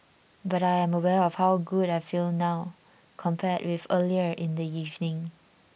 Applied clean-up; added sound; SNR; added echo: none; none; none; none.